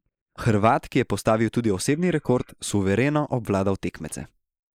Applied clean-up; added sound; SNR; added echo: neural mask model Resemble Enhance denoiser.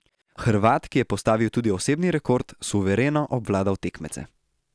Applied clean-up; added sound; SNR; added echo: none; none; none; none.